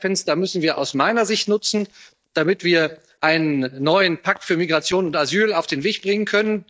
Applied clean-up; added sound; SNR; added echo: neural mask model DeepFilterNet 3.